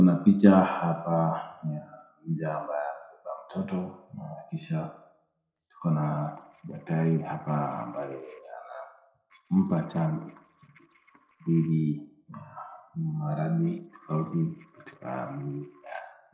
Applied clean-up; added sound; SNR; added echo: neural separator model SepFormer DNS4.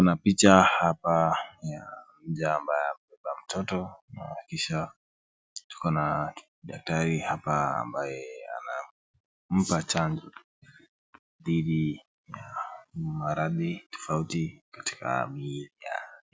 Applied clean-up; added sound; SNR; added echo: none; none; none; none.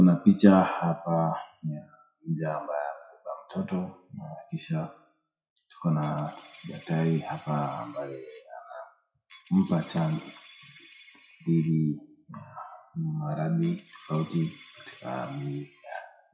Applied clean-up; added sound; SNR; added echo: classical method WPE with log-MMSE.